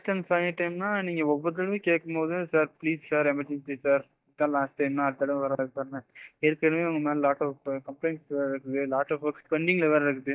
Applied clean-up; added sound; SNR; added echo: neural mask model DeepFilterNet 3.